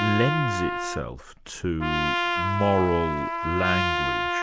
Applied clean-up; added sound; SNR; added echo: none; Trumpet; 1 dB; none.